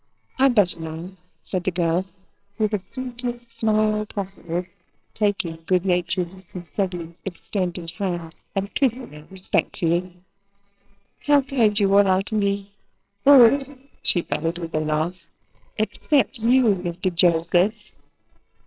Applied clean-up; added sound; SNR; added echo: neural separator model SepFormer WHAMR!.